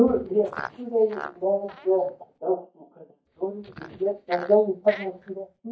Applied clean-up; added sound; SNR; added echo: neural mask model DeepFilterNet 3.